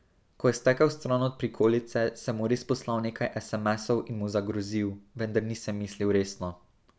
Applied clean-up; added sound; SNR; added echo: none; none; none; none.